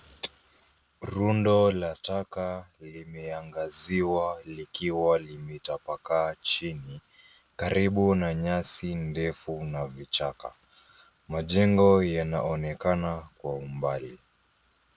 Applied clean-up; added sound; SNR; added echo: none; none; none; none.